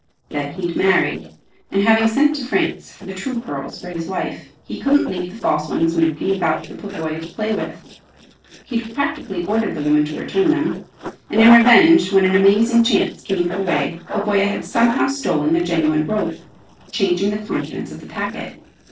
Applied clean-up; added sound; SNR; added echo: neural separator model SepFormer DNS4.